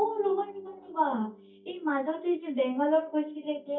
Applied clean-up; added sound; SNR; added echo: neural mask model DeepFilterNet 3.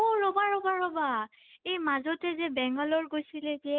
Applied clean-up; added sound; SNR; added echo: none; none; none; none.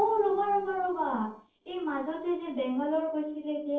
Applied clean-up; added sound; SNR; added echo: neural separator model SepFormer DNS4.